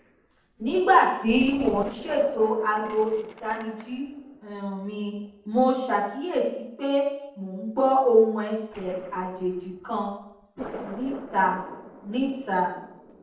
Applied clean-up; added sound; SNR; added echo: neural separator model SepFormer DNS4.